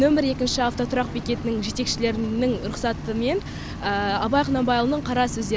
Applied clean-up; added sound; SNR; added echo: none; none; none; none.